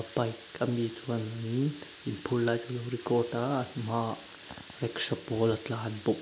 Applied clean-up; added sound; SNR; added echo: none; none; none; none.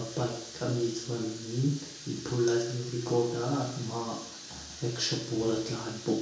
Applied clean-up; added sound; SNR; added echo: none; none; none; reverberation time 0.6 s.